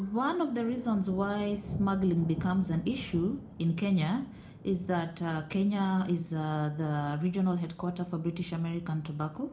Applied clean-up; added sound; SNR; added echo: none; Thunder; 16 dB; reverberation time 0.4 s.